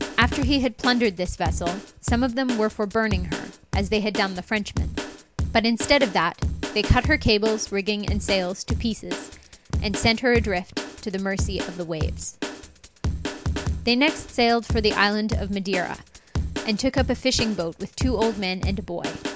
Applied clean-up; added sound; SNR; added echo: none; Drum kit; 5 dB; none.